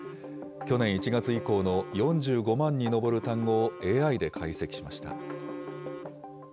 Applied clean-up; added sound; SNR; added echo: none; Telephone; 17 dB; none.